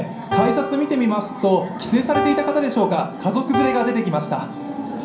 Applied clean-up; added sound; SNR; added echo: none; Piano; 6 dB; reverberation time 0.6 s.